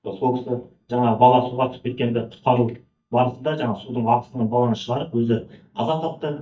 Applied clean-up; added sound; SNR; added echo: neural mask model DeepFilterNet 3.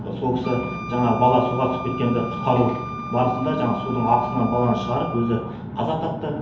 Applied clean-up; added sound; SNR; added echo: none; Wind instrument, woodwind instrument; 12 dB; reverberation time 2.2 s.